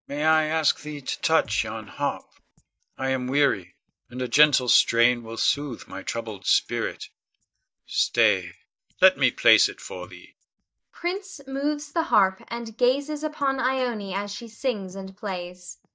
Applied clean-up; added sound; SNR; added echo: neural mask model DeepFilterNet 3.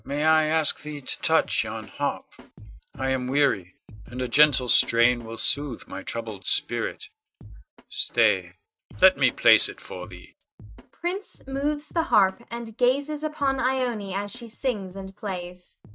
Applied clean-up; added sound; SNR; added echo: neural mask model RNNoise.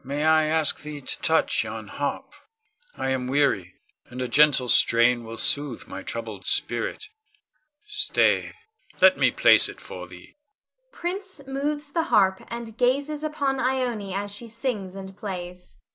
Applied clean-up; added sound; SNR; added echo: none; none; none; none.